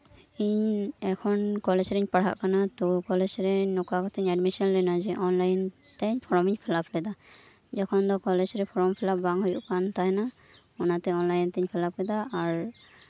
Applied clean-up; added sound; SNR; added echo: none; none; none; none.